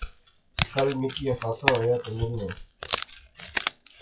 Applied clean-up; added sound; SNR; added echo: classical method WPE with log-MMSE.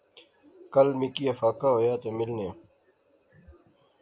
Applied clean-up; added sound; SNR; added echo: none; none; none; none.